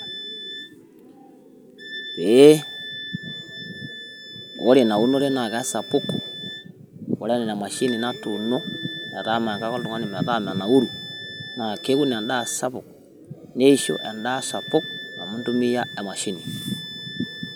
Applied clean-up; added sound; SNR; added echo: none; Wind instrument, woodwind instrument; 13 dB; none.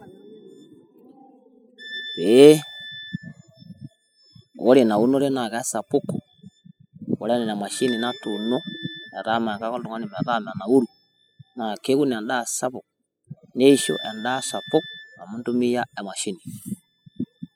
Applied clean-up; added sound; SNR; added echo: classical method spectral subtraction.